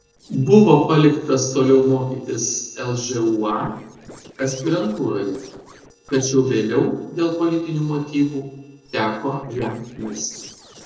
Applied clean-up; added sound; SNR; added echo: neural separator model SepFormer DNS4.